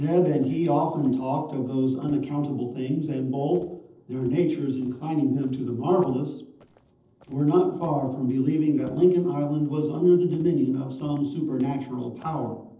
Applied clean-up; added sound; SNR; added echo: neural separator model SepFormer DNS4.